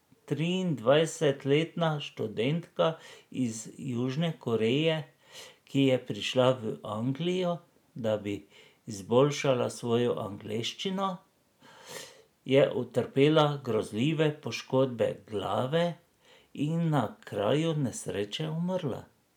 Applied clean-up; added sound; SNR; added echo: none; none; none; none.